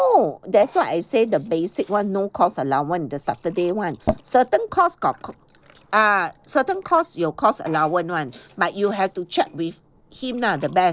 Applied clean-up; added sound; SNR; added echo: neural separator model SepFormer DNS4.